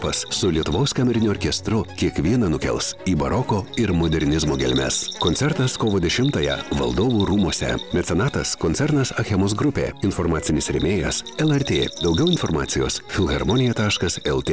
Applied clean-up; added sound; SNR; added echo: none; Bell; 15 dB; none.